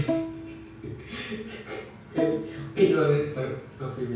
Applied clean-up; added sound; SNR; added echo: none; Bowed string instrument; 7 dB; reverberation time 0.5 s.